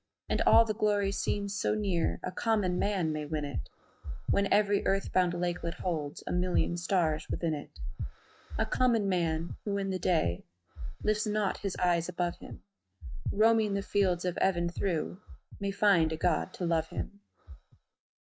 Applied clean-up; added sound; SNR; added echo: neural mask model RNNoise.